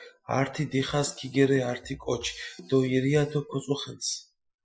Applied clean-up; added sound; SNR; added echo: classical method Wiener filter.